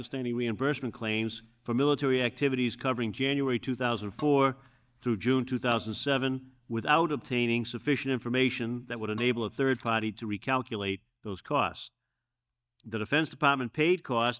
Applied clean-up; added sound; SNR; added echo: neural mask model DeepFilterNet 3.